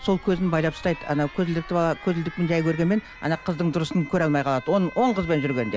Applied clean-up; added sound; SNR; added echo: none; Alarm; 17 dB; none.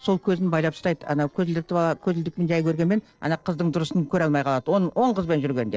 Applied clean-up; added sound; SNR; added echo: neural separator model SepFormer DNS4.